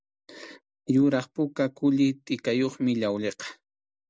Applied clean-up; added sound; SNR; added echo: none; none; none; none.